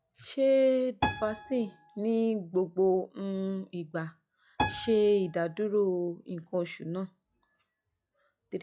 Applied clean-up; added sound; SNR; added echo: classical method log-MMSE.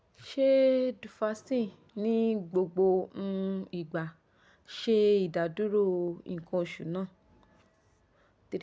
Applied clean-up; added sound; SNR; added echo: none; none; none; none.